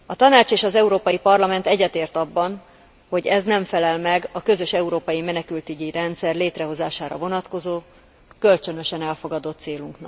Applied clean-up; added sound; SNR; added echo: none; none; none; none.